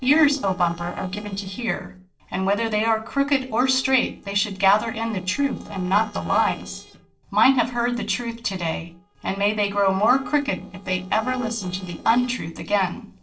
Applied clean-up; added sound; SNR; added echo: neural separator model SepFormer DNS4.